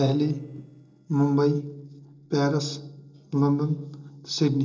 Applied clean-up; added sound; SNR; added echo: neural separator model SepFormer DNS4.